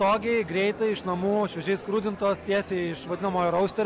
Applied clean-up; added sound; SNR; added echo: none; none; none; none.